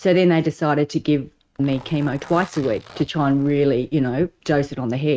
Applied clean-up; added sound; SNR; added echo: neural mask model RNNoise.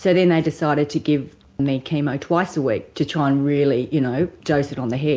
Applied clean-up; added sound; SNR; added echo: none; none; none; none.